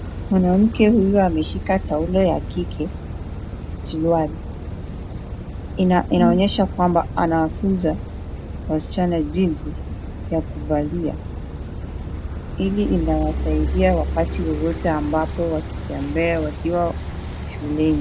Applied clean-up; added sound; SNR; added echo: none; Car passing by / Idling / Accelerating, revving, vroom + Brass instrument; 6 dB; none.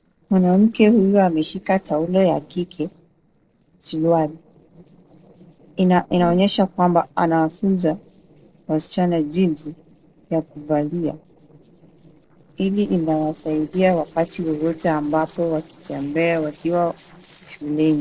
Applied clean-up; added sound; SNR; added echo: neural separator model SepFormer DNS4.